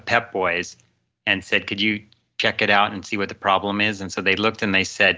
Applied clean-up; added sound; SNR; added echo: none; none; none; none.